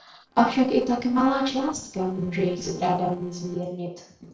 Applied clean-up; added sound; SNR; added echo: neural separator model SepFormer DNS4.